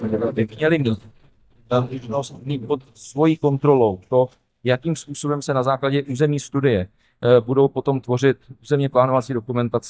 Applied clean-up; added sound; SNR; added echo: neural mask model DeepFilterNet 3.